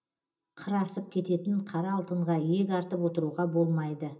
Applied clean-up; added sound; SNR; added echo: none; none; none; reverberation time 0.2 s.